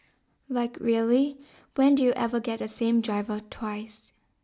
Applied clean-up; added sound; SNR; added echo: none; none; none; none.